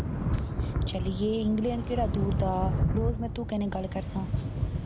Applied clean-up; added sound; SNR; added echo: none; Thunder / Rain; -2 dB; none.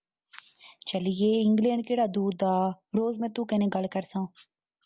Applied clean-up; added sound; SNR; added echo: none; none; none; none.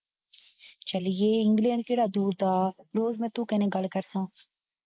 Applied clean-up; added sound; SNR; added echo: neural mask model Resemble Enhance denoiser.